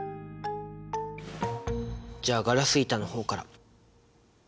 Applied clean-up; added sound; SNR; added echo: none; Snare drum; 18 dB; none.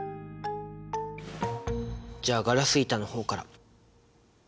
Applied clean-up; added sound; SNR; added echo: none; none; none; none.